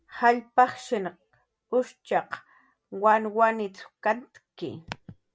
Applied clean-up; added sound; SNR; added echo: none; none; none; none.